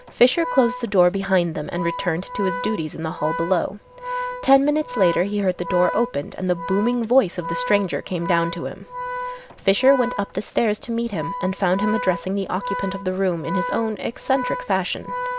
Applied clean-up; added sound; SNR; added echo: none; Organ; 9 dB; none.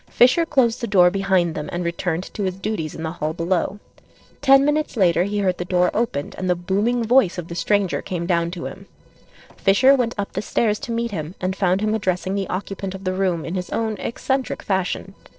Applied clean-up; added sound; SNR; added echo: neural separator model SepFormer DNS4.